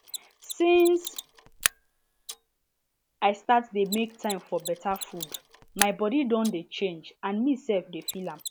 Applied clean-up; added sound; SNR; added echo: none; Mechanisms; 10 dB; none.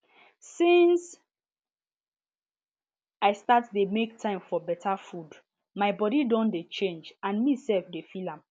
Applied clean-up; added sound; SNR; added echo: none; none; none; none.